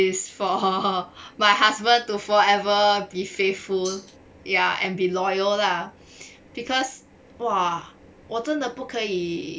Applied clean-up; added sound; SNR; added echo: none; Tambourine; 14 dB; none.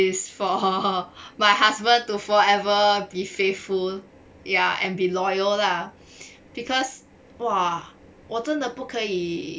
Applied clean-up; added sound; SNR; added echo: none; none; none; none.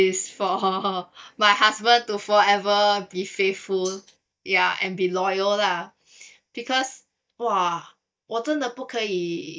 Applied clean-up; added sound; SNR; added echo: neural mask model DeepFilterNet 3.